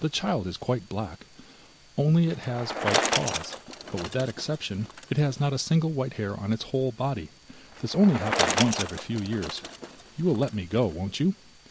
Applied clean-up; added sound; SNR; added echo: none; Bicycle; 7 dB; none.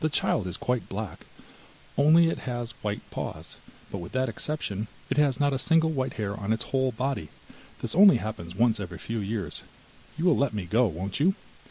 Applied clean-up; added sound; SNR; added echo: none; none; none; none.